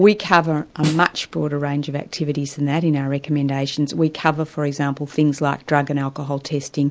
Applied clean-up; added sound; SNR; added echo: none; Snare drum; 11 dB; none.